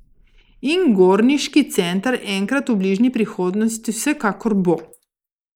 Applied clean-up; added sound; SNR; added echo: neural mask model Resemble Enhance denoiser.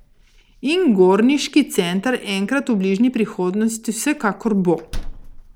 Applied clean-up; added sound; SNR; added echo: none; Slam; 17 dB; none.